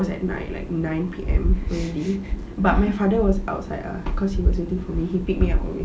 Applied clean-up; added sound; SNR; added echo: none; none; none; none.